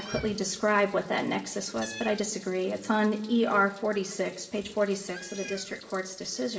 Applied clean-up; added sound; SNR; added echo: none; Meow; 18 dB; reverberation time 0.7 s.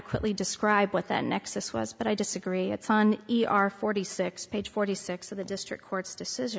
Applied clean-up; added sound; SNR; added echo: none; none; none; none.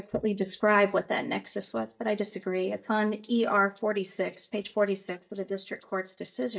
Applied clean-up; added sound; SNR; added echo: neural mask model DeepFilterNet 3.